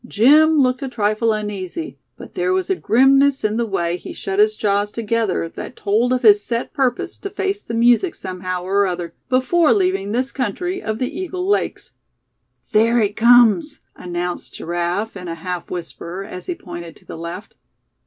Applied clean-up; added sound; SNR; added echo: none; none; none; none.